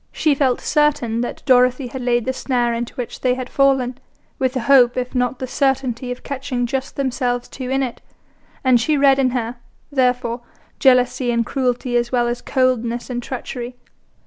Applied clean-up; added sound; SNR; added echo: none; none; none; none.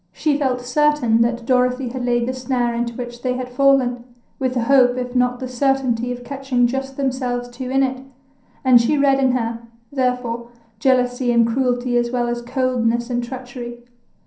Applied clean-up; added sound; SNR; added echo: none; none; none; reverberation time 0.6 s.